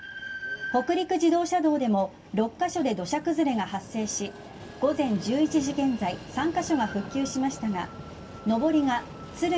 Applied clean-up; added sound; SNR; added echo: none; Train; 14 dB; reverberation time 0.2 s.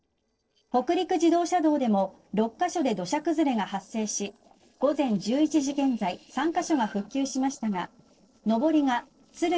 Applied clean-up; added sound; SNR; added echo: neural separator model SepFormer DNS4.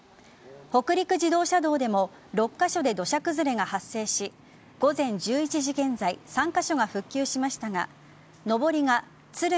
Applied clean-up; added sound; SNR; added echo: none; none; none; none.